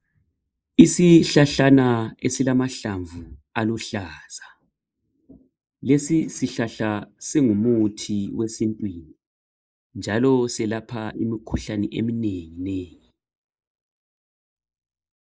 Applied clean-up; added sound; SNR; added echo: neural mask model Resemble Enhance denoiser.